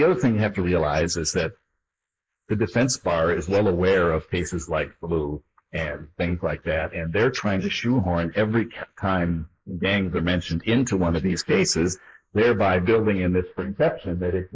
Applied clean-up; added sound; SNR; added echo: neural mask model Resemble Enhance denoiser.